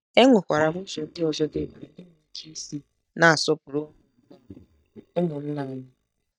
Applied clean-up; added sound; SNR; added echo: neural mask model DeepFilterNet 3.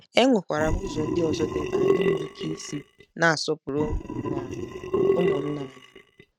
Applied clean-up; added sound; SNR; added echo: neural mask model RNNoise.